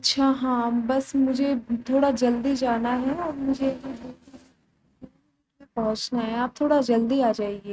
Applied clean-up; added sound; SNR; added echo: neural mask model RNNoise.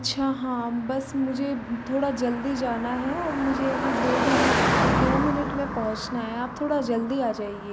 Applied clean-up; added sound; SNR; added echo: none; Car passing by; 1 dB; none.